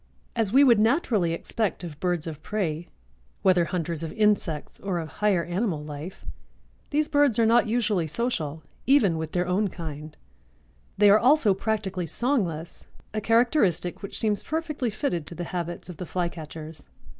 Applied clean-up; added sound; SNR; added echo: none; none; none; none.